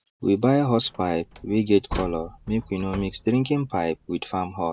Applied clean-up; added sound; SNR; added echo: none; Slam; 15 dB; none.